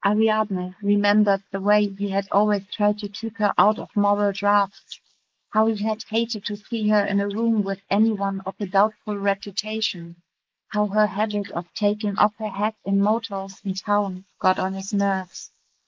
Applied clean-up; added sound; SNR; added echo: neural mask model Resemble Enhance denoiser.